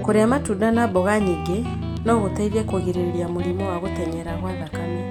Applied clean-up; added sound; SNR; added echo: none; Guitar; 5 dB; none.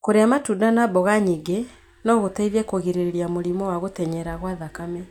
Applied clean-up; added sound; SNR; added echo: none; none; none; none.